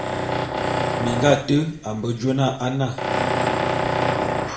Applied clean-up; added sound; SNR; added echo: none; Tools; 0 dB; reverberation time 0.6 s.